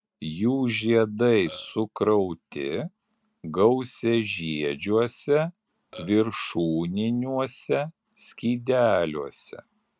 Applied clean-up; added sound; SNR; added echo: neural mask model RNNoise.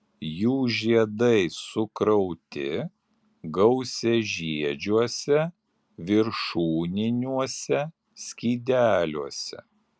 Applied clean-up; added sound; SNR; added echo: none; none; none; none.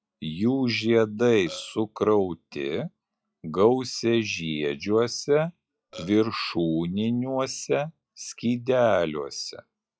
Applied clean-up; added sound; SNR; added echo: classical method log-MMSE.